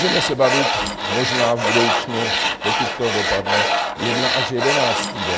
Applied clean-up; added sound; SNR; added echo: none; Tools; -3 dB; none.